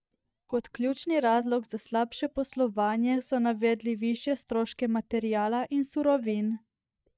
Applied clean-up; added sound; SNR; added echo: neural mask model DeepFilterNet 3.